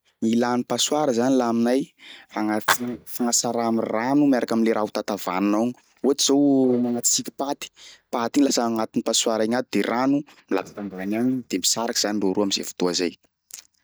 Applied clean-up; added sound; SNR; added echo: neural mask model DeepFilterNet 3.